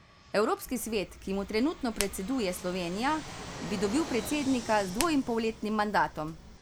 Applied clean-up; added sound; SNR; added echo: none; Hands + Fixed-wing aircraft, airplane; 11 dB; none.